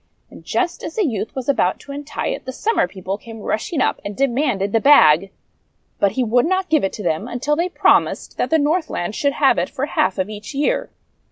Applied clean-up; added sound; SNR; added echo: none; none; none; none.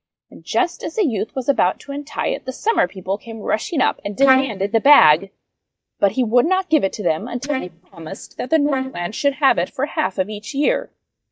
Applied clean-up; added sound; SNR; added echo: neural mask model DeepFilterNet 3.